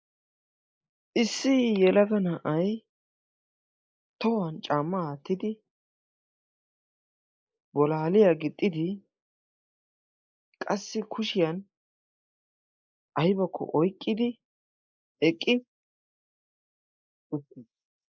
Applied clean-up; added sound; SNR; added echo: neural mask model Resemble Enhance denoiser.